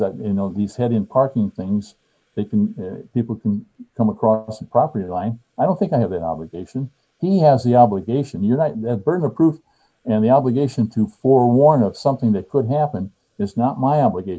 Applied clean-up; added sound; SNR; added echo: neural mask model Resemble Enhance denoiser.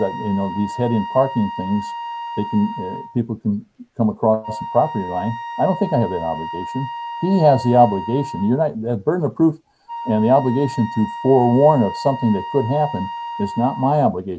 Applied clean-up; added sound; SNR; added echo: none; Wind instrument, woodwind instrument; 11 dB; none.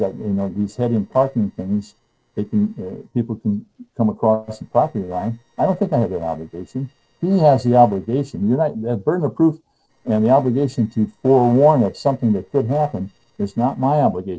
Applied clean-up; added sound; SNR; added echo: neural separator model SepFormer DNS4.